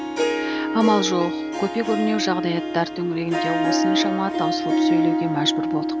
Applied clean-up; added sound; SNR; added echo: none; Harp; -2 dB; none.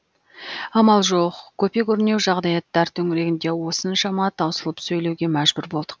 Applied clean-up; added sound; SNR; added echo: none; none; none; none.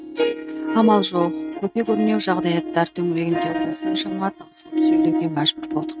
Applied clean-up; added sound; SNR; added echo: neural mask model RNNoise.